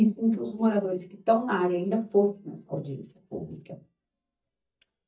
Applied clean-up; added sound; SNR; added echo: neural mask model DeepFilterNet 3.